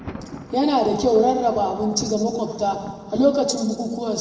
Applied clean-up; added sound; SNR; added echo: none; Thunder; 18 dB; reverberation time 1.8 s.